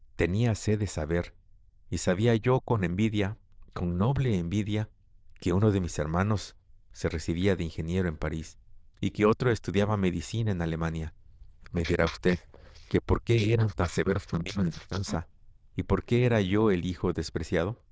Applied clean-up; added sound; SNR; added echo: neural diffusion model UNIVERSE++.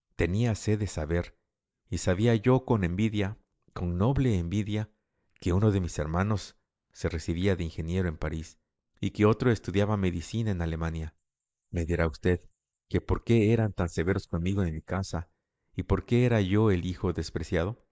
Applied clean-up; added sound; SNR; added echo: neural mask model Resemble Enhance denoiser.